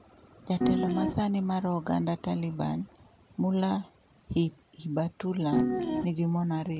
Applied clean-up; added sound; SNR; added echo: none; Piano; -3 dB; none.